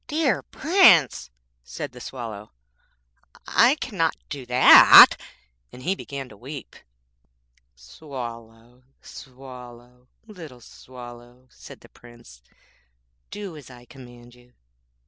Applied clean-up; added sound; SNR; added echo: none; none; none; none.